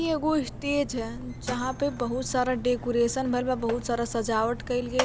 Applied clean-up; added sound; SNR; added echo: none; Mechanisms; 10 dB; none.